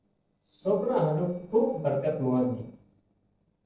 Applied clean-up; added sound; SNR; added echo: neural separator model SepFormer DNS4.